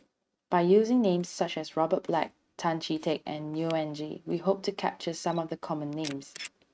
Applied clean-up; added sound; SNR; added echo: neural mask model RNNoise.